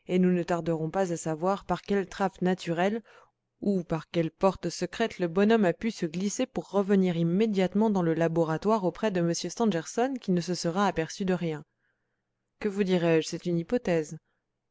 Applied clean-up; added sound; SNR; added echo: none; none; none; none.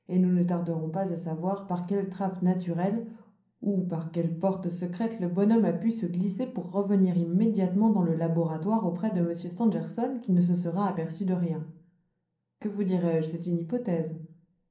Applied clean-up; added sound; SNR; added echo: none; none; none; reverberation time 0.6 s.